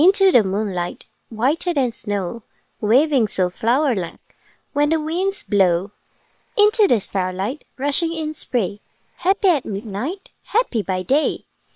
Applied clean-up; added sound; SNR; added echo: neural separator model SepFormer WHAM!.